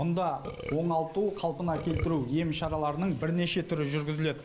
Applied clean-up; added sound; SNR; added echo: none; Burping, eructation; 10 dB; none.